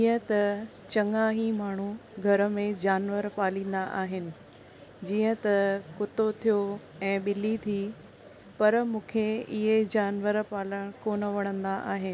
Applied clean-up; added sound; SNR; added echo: none; none; none; none.